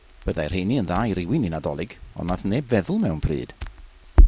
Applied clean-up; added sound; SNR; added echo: none; Crackle; -1 dB; none.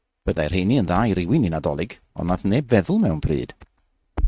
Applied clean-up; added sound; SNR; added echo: neural mask model RNNoise.